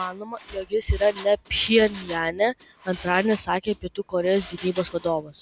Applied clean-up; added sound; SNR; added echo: none; Mechanisms; 18 dB; none.